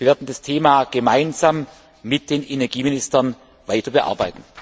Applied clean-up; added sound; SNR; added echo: none; none; none; none.